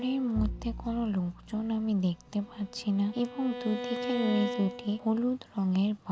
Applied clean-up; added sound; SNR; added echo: none; Bowed string instrument + Bowed string instrument; 9 dB; none.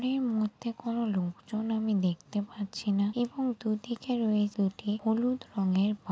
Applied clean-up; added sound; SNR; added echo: none; none; none; none.